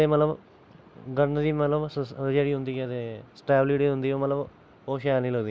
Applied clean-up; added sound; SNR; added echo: none; none; none; none.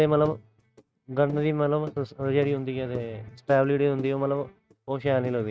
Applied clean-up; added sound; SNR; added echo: neural mask model RNNoise.